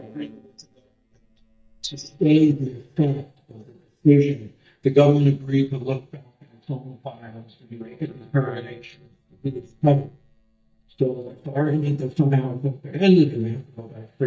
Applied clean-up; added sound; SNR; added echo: neural mask model DeepFilterNet 3.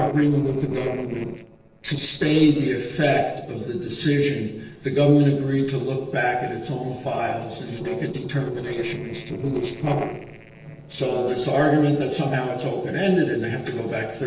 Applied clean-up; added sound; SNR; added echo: neural separator model SepFormer DNS4.